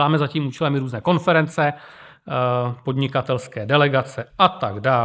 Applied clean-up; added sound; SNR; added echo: neural mask model Resemble Enhance denoiser.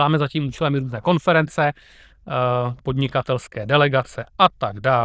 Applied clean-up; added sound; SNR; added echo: neural diffusion model UNIVERSE++.